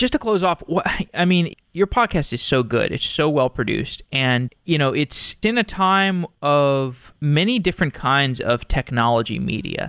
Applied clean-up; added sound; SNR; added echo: none; none; none; none.